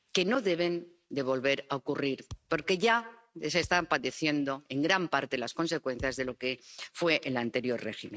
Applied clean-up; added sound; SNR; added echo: neural mask model RNNoise.